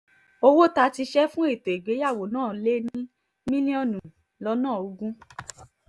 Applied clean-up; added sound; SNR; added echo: none; none; none; none.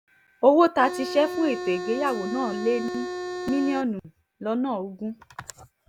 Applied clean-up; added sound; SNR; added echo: none; Organ; 6 dB; none.